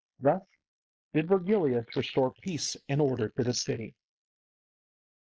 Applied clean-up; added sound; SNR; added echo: neural mask model Resemble Enhance denoiser.